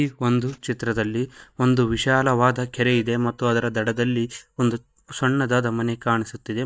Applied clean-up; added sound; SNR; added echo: neural mask model DeepFilterNet 3.